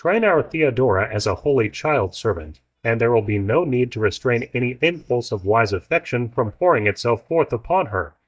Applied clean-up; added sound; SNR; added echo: neural mask model DeepFilterNet 3.